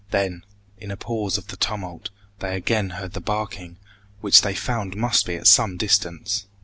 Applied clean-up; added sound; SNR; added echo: none; none; none; none.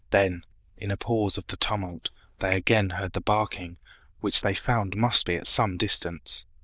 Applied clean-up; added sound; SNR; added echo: neural diffusion model UNIVERSE++.